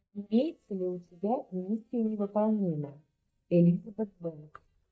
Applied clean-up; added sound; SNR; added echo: neural mask model DeepFilterNet 3.